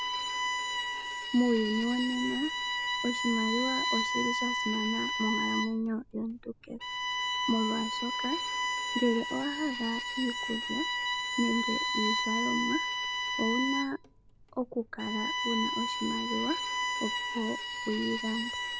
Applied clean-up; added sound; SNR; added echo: none; Bowed string instrument; 0 dB; none.